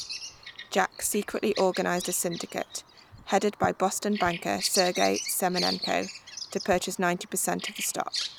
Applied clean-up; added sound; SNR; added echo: none; Bird vocalization, bird call, bird song; 9 dB; none.